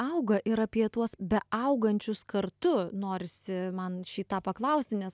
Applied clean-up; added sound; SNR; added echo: none; none; none; none.